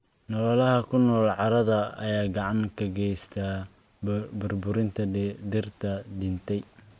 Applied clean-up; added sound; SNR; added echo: none; none; none; none.